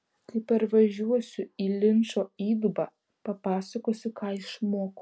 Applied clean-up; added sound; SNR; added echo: none; none; none; none.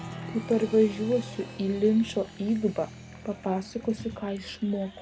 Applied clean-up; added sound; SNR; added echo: none; Applause; 14 dB; none.